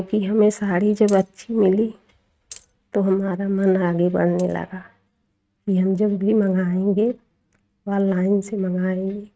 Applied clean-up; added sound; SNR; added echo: neural mask model RNNoise.